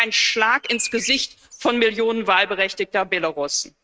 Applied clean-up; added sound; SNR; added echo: neural mask model RNNoise.